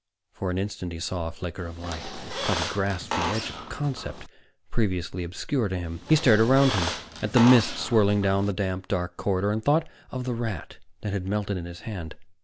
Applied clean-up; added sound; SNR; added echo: none; Squeak; 7 dB; none.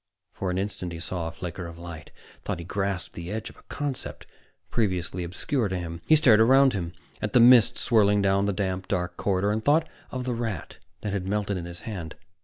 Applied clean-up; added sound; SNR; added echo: none; none; none; none.